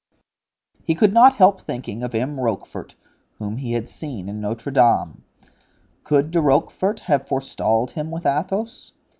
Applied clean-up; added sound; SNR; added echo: none; none; none; none.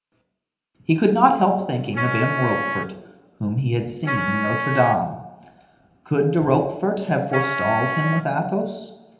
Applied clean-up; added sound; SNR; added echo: none; Wind instrument, woodwind instrument; 4 dB; reverberation time 0.8 s.